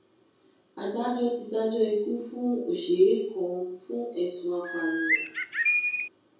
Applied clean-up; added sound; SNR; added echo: none; Bird; -1 dB; reverberation time 0.6 s.